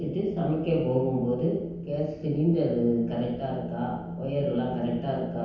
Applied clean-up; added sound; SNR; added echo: none; Wind; 10 dB; reverberation time 0.9 s.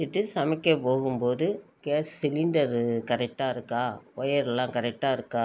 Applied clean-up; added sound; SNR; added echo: none; none; none; none.